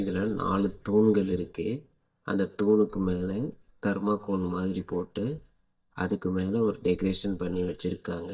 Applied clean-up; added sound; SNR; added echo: neural mask model DeepFilterNet 3.